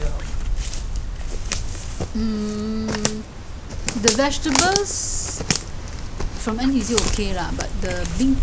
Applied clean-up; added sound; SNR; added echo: none; Walk, footsteps; -1 dB; none.